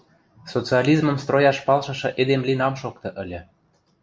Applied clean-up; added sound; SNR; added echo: none; none; none; none.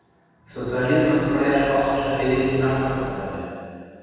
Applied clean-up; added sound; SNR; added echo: none; Motorcycle; 16 dB; reverberation time 2.1 s.